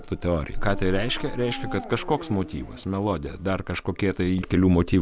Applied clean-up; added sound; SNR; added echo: none; Dog; 17 dB; none.